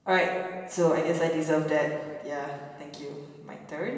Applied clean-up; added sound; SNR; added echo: none; none; none; reverberation time 1.3 s.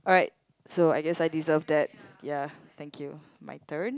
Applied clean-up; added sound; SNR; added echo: none; none; none; none.